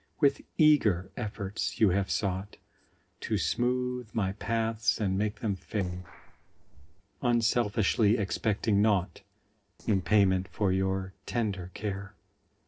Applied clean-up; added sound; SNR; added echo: neural separator model SepFormer DNS4.